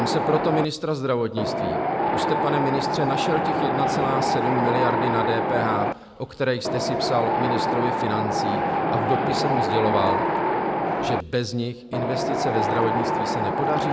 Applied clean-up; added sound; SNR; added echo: none; Wind; -3 dB; none.